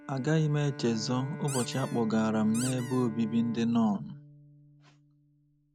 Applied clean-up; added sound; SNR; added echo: none; Bowed string instrument + Squeak; 13 dB; none.